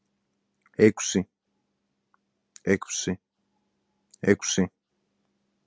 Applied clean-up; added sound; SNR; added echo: none; none; none; none.